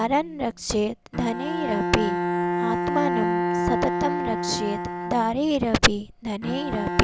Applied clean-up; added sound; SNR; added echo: none; Bowed string instrument; 2 dB; none.